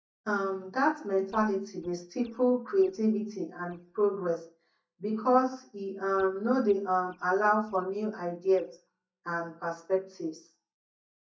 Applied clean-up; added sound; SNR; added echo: neural mask model DeepFilterNet 3.